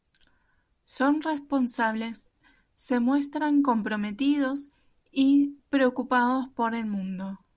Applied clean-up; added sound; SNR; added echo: none; none; none; none.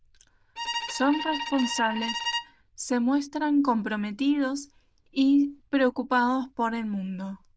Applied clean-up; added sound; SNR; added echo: neural diffusion model UNIVERSE++.